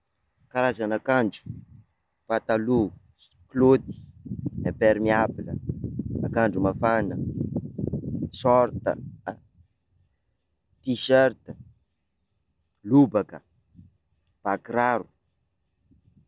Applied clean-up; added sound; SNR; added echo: none; none; none; none.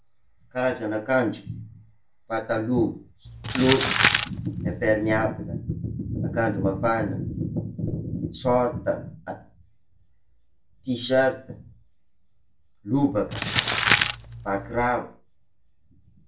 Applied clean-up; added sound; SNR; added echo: none; Crumpling, crinkling; -1 dB; reverberation time 0.3 s.